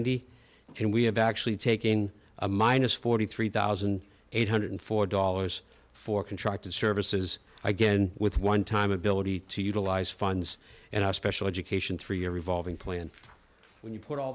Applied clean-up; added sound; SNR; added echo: none; none; none; none.